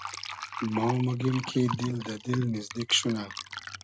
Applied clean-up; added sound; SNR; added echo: none; Fill (with liquid); 10 dB; none.